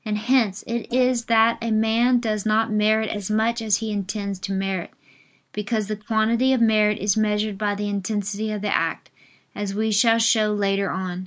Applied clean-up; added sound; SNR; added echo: neural mask model Resemble Enhance denoiser.